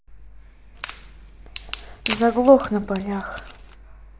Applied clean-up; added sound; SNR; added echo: none; Wood; 13 dB; none.